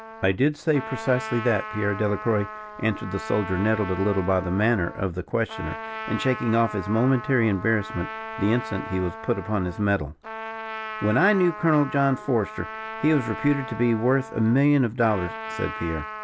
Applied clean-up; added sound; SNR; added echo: none; Trumpet; 11 dB; none.